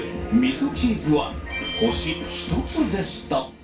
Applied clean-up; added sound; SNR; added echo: none; Electric guitar / Strum; 15 dB; reverberation time 0.3 s.